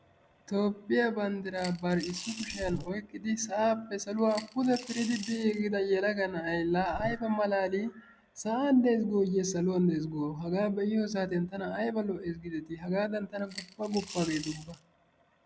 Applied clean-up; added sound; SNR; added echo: none; Buzz + Coin (dropping) / Glass; 13 dB; none.